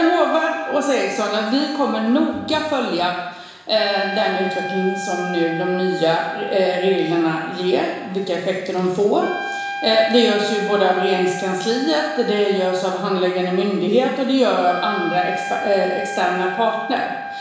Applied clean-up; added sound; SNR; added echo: none; Trumpet; 10 dB; reverberation time 1.0 s.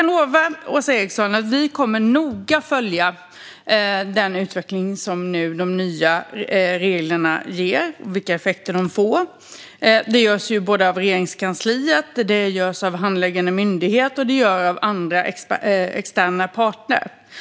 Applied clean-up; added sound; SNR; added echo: none; none; none; none.